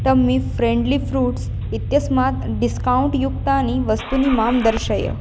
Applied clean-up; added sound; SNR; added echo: none; Engine starting / Car; 5 dB; none.